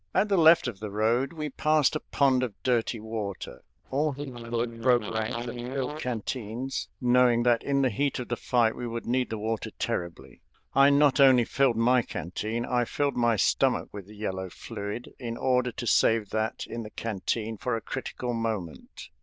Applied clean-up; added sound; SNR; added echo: neural diffusion model UNIVERSE++.